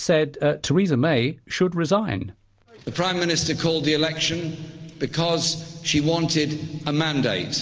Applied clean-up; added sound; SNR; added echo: none; none; none; none.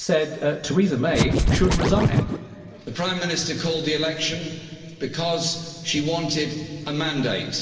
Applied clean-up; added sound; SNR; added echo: none; Scratching (performance technique); -4 dB; reverberation time 2.3 s.